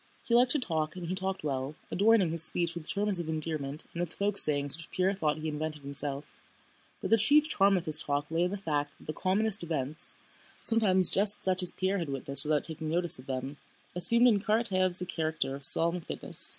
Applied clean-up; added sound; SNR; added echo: none; none; none; none.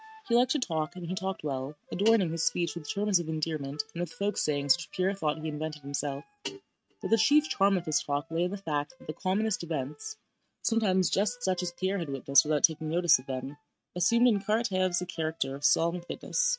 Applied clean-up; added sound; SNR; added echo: neural mask model RNNoise.